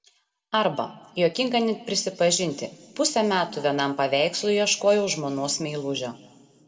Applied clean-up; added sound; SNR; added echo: none; none; none; reverberation time 1.4 s.